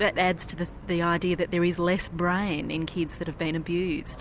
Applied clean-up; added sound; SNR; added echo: none; none; none; none.